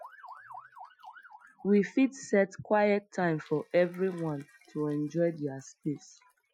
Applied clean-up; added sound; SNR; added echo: classical method Wiener filter.